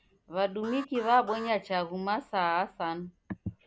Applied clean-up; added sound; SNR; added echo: none; Alarm; 16 dB; none.